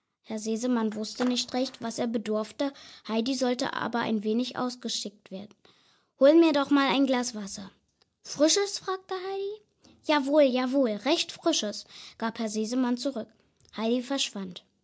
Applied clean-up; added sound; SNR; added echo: none; Skateboard; 17 dB; none.